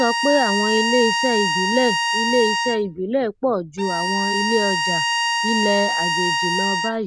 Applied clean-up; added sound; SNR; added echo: none; Bowed string instrument; 0 dB; none.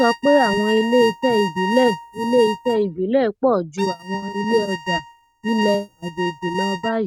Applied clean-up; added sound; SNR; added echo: neural mask model RNNoise.